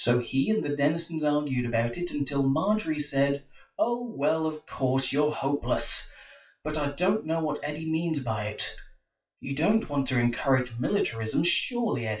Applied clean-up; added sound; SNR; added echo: classical method WPE with log-MMSE.